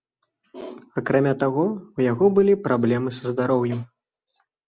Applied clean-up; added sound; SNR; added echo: none; none; none; none.